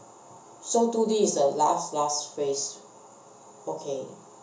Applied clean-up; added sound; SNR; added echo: none; none; none; reverberation time 0.8 s.